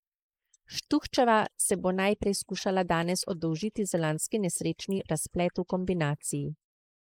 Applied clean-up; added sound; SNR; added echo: neural mask model Resemble Enhance denoiser.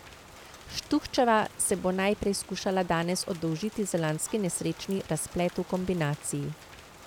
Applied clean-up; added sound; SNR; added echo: none; Rain; 19 dB; none.